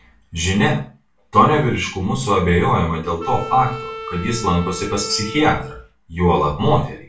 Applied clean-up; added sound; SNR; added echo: none; Wind instrument, woodwind instrument; 13 dB; reverberation time 0.3 s.